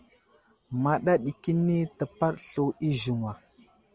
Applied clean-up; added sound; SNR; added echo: none; none; none; none.